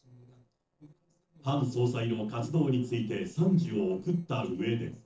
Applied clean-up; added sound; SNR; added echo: neural separator model SepFormer DNS4.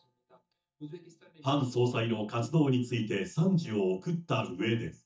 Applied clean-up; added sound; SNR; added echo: neural mask model DeepFilterNet 3.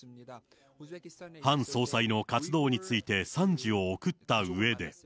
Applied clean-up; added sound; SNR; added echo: none; none; none; none.